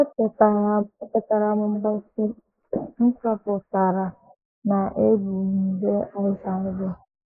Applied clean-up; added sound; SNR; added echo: neural mask model Resemble Enhance denoiser.